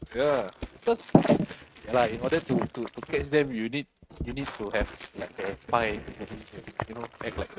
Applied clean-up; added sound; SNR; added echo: neural mask model RNNoise.